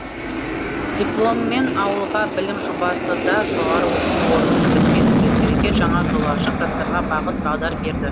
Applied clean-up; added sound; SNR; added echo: none; Aircraft; -5 dB; none.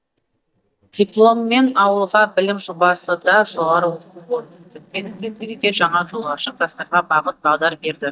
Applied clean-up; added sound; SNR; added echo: neural mask model DeepFilterNet 3.